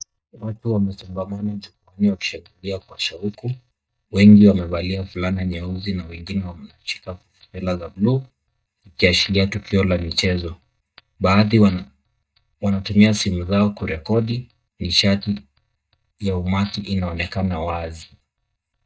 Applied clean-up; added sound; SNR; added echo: neural mask model DeepFilterNet 3.